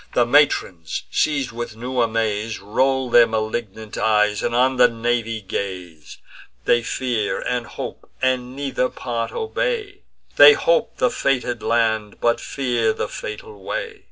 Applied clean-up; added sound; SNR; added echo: none; none; none; none.